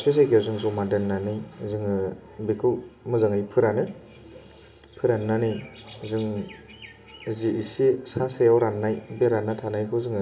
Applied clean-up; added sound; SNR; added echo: none; none; none; reverberation time 2.0 s.